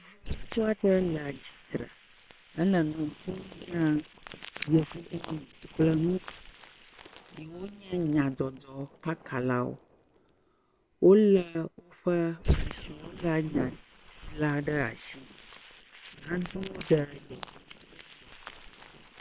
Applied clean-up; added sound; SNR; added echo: neural separator model SepFormer WHAM!.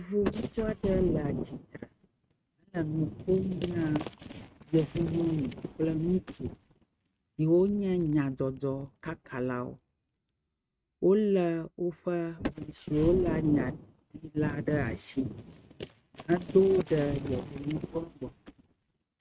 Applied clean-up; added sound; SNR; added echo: neural mask model RNNoise.